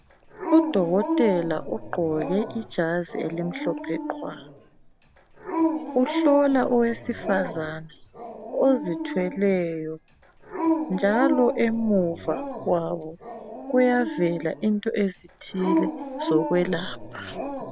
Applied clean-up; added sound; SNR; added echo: none; Dog; 5 dB; none.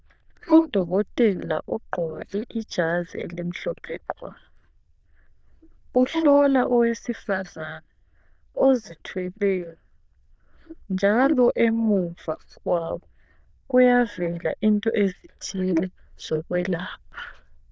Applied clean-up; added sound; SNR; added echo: neural diffusion model UNIVERSE++.